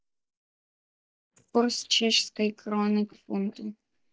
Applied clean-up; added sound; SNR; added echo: neural mask model DeepFilterNet 3.